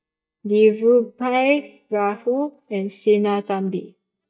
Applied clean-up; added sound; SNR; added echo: neural mask model DeepFilterNet 3.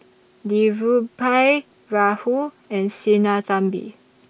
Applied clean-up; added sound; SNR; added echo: none; none; none; none.